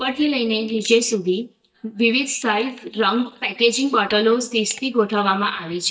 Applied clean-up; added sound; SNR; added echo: neural mask model DeepFilterNet 3.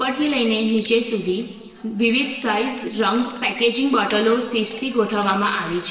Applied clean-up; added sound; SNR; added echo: neural separator model SepFormer DNS4.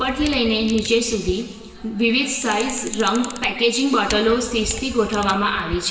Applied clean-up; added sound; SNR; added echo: none; Camera; 13 dB; reverberation time 1.4 s.